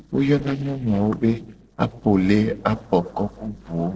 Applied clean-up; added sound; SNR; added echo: neural separator model SepFormer DNS4.